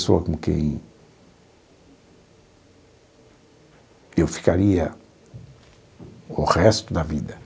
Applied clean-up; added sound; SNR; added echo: none; none; none; none.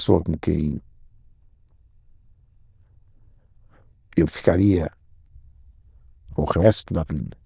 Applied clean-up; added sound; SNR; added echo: neural diffusion model UNIVERSE++.